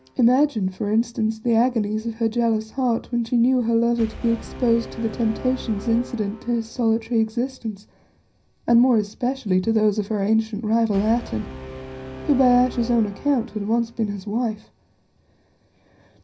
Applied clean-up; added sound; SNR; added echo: none; Brass instrument; 18 dB; reverberation time 0.4 s.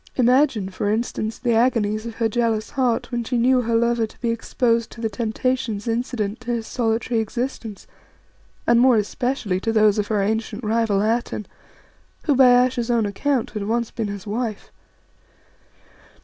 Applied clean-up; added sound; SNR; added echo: none; none; none; none.